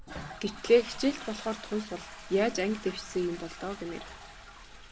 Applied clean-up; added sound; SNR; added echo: none; Toilet flush; 13 dB; none.